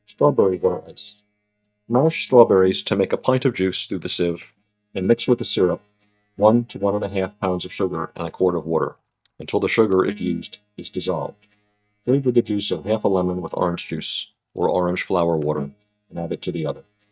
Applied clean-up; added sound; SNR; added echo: neural mask model DeepFilterNet 3.